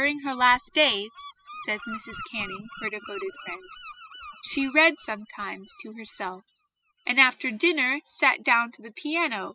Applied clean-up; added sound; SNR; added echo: classical method spectral subtraction.